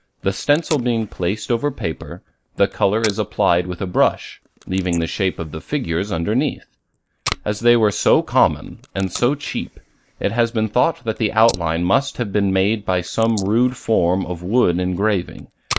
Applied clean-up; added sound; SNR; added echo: neural mask model Resemble Enhance denoiser.